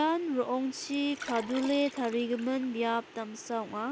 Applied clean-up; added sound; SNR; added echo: none; Liquid; 16 dB; none.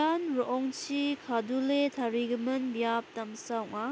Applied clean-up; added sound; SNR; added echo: none; none; none; none.